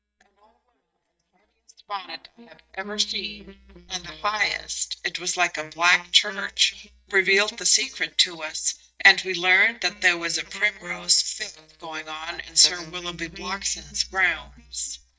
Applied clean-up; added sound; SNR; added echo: neural mask model DeepFilterNet 3.